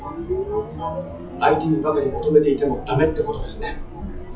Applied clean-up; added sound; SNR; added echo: classical method WPE with log-MMSE.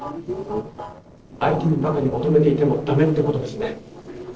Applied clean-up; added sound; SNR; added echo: neural separator model SepFormer DNS4.